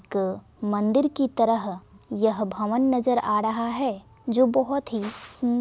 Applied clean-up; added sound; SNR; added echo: none; none; none; none.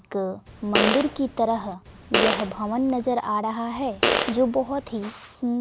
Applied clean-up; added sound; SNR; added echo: none; Fart; 2 dB; none.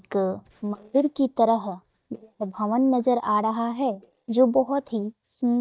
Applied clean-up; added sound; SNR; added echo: neural mask model DeepFilterNet 3.